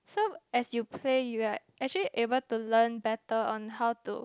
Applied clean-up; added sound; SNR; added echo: none; none; none; none.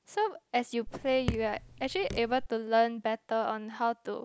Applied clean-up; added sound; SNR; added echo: none; Raindrop / Drip; 8 dB; none.